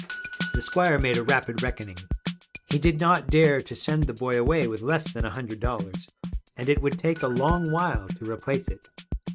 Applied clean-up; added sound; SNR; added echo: neural mask model RNNoise.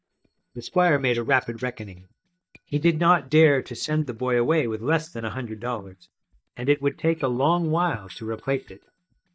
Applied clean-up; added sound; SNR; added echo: neural mask model DeepFilterNet 3.